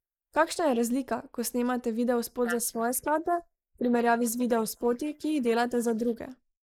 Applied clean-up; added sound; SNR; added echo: neural mask model Resemble Enhance denoiser.